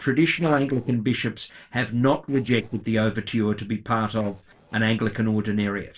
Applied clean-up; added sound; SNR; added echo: neural separator model SepFormer DNS4.